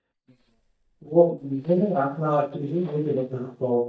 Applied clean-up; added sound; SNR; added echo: neural mask model DeepFilterNet 3.